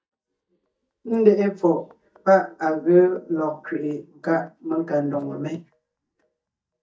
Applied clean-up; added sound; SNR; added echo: neural mask model DeepFilterNet 3.